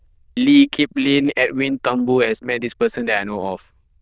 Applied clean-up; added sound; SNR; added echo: neural diffusion model UNIVERSE++.